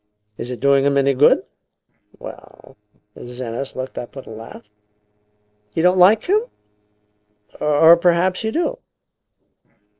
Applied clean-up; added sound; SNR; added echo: neural separator model SepFormer DNS4.